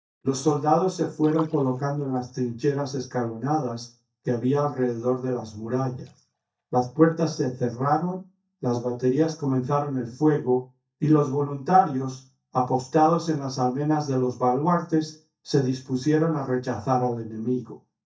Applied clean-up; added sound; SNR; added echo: neural mask model DeepFilterNet 3.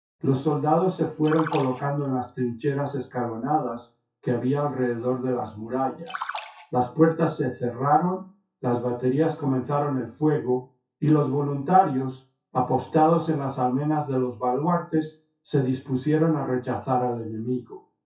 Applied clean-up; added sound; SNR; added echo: classical method WPE with log-MMSE.